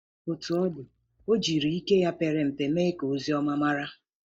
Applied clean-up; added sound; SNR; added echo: neural mask model DeepFilterNet 3.